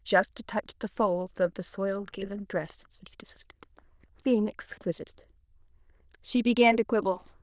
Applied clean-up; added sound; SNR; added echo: neural diffusion model UNIVERSE++.